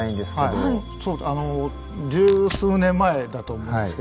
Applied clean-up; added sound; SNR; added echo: none; Tearing; 18 dB; none.